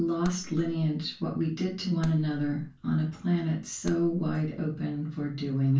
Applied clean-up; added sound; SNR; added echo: none; Clapping; 16 dB; reverberation time 0.3 s.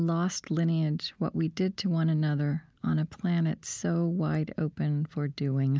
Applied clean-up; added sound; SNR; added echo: none; none; none; none.